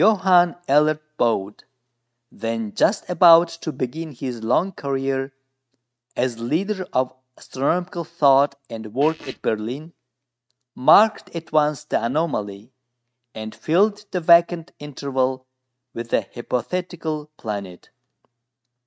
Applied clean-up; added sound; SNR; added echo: neural mask model RNNoise.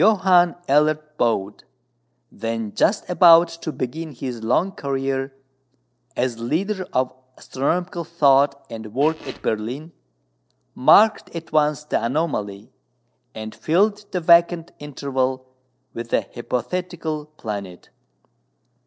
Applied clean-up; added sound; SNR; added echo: neural separator model SepFormer DNS4.